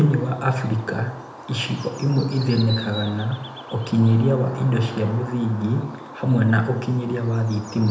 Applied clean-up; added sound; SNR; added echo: none; Bird; 16 dB; reverberation time 0.7 s.